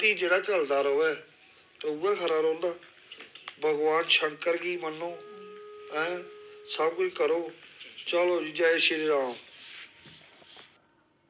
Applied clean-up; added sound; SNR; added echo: none; Wind instrument, woodwind instrument; 19 dB; none.